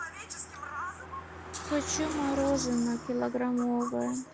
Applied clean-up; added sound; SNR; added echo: none; Car passing by; 10 dB; none.